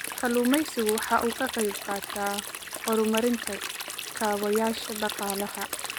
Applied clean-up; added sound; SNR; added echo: none; Stream; 7 dB; none.